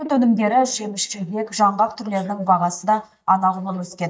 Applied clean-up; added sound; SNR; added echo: neural mask model DeepFilterNet 3.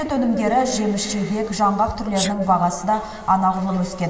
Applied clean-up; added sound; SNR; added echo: none; Sneeze; 18 dB; reverberation time 2.0 s.